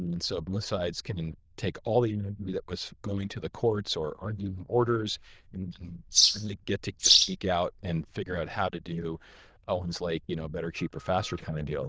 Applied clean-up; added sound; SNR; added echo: neural diffusion model UNIVERSE++.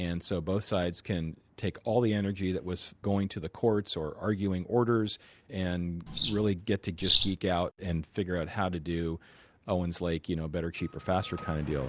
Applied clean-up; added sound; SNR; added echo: none; Bird vocalization, bird call, bird song; -5 dB; none.